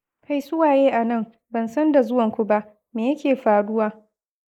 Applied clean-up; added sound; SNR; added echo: neural mask model Resemble Enhance denoiser.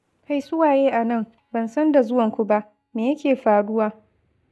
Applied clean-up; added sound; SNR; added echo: neural mask model DeepFilterNet 3.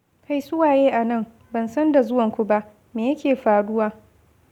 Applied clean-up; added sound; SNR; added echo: none; none; none; none.